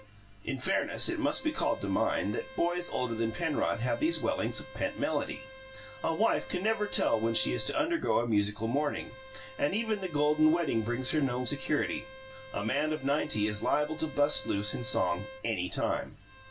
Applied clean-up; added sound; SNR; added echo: none; Bowed string instrument; 17 dB; reverberation time 0.2 s.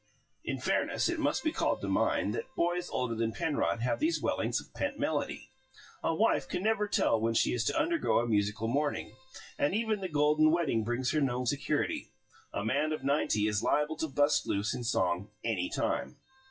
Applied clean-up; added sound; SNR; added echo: classical method WPE with log-MMSE.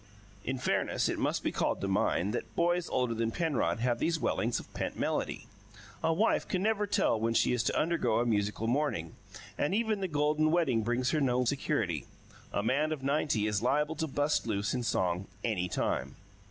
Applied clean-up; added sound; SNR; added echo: none; none; none; none.